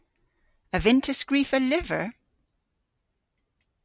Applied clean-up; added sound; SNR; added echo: none; none; none; none.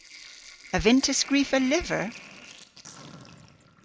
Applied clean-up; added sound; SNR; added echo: none; Sink (filling or washing); 18 dB; none.